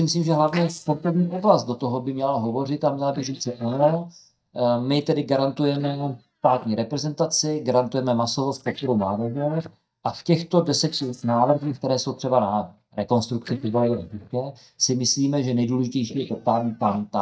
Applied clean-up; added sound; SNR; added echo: neural mask model DeepFilterNet 3.